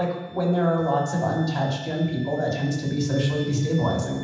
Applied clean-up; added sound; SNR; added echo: none; Wind instrument, woodwind instrument; 18 dB; reverberation time 1.1 s.